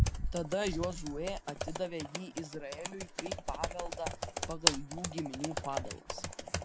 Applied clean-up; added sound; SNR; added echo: none; Computer keyboard; -3 dB; none.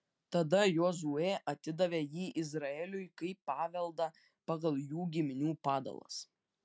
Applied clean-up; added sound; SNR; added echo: none; none; none; none.